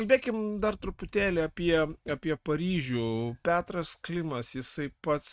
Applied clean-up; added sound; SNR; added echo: neural mask model RNNoise.